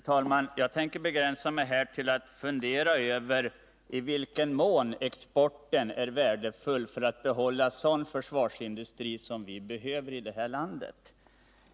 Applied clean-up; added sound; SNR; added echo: none; none; none; none.